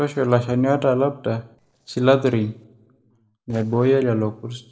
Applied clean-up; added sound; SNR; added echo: neural separator model SepFormer DNS4.